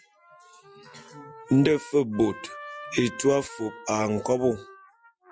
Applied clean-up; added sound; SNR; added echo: classical method Wiener filter.